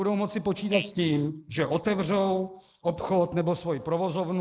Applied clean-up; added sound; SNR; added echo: neural mask model Resemble Enhance denoiser.